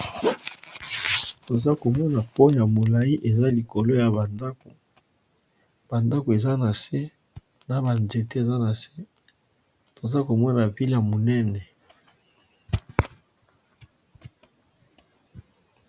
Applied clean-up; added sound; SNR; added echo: none; none; none; none.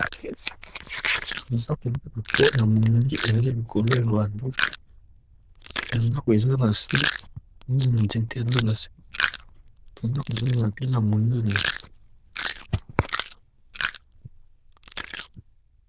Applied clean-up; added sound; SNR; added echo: neural diffusion model UNIVERSE++.